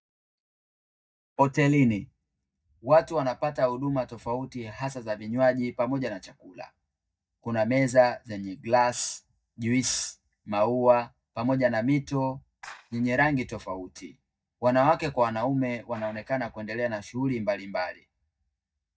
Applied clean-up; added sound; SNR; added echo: neural mask model DeepFilterNet 3.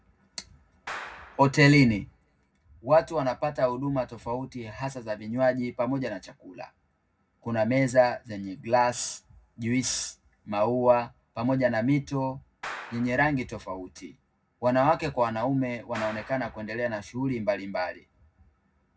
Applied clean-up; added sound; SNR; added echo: none; Clapping; 16 dB; reverberation time 0.4 s.